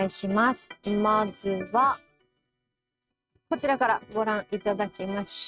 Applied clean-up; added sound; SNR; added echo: neural mask model RNNoise.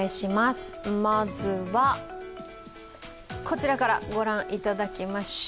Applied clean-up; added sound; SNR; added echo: none; none; none; none.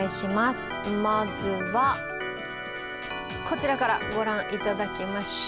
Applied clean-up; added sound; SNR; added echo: none; Organ; 6 dB; none.